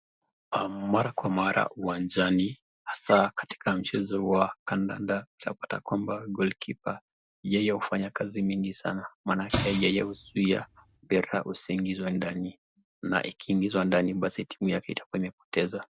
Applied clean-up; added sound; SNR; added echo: none; Explosion; 7 dB; none.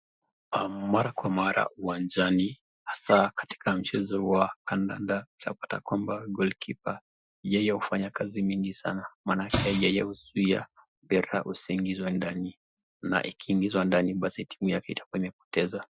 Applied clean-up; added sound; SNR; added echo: classical method Wiener filter.